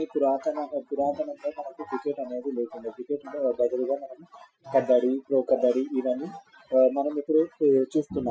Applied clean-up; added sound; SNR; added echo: classical method Wiener filter.